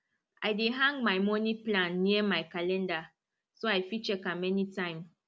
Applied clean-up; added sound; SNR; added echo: none; none; none; none.